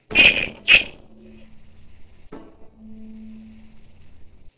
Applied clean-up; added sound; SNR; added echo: neural separator model SepFormer DNS4.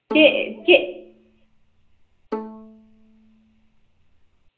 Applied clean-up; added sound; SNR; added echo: none; Bowed string instrument; 14 dB; reverberation time 0.5 s.